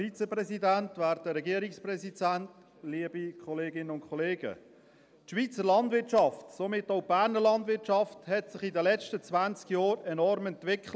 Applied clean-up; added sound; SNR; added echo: none; none; none; none.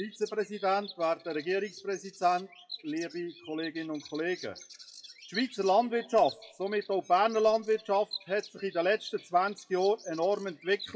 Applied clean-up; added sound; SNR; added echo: classical method WPE with log-MMSE.